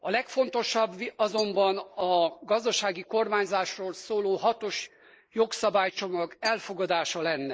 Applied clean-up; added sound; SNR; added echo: neural mask model Resemble Enhance denoiser.